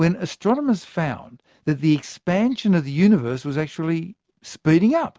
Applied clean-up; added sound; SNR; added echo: none; none; none; none.